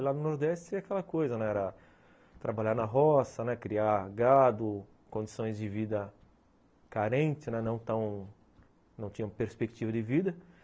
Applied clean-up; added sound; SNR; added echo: none; none; none; none.